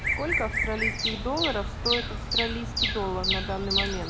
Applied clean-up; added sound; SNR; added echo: none; Bird vocalization, bird call, bird song; -3 dB; none.